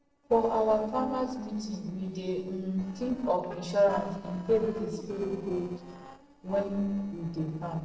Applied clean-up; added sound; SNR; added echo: neural separator model SepFormer DNS4.